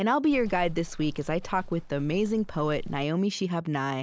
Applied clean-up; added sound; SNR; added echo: none; Livestock, farm animals, working animals; 10 dB; none.